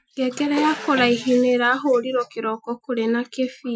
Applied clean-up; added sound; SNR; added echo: classical method Wiener filter.